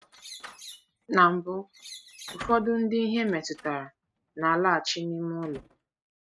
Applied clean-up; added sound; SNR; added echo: neural mask model RNNoise.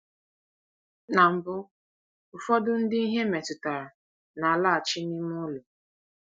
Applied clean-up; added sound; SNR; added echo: none; none; none; none.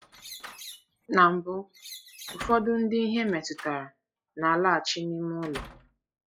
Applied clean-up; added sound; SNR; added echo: classical method log-MMSE.